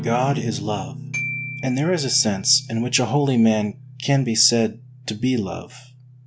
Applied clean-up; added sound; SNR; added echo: none; Guitar + Glockenspiel; 12 dB; none.